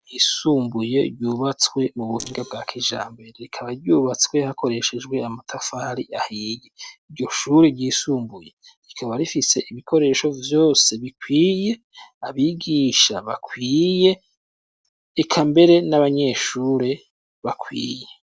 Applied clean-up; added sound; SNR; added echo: neural separator model SepFormer DNS4.